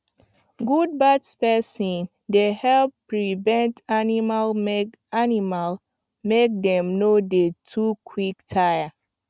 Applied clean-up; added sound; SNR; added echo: none; none; none; none.